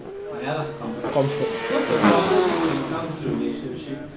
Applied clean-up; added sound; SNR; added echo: none; Motorcycle / Engine; -2 dB; none.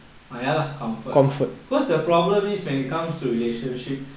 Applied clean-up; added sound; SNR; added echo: none; none; none; none.